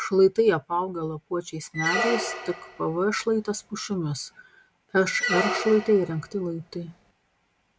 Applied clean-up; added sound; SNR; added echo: none; Squeak; 5 dB; none.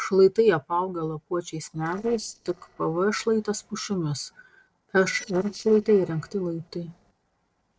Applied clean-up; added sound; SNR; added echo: neural separator model SepFormer DNS4.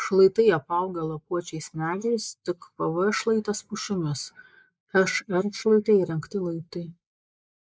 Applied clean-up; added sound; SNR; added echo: neural mask model Resemble Enhance denoiser.